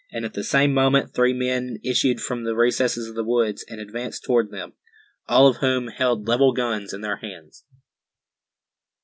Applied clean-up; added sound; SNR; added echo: none; none; none; none.